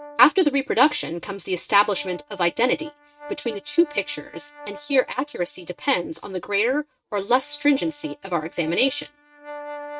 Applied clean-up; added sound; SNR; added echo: neural mask model RNNoise.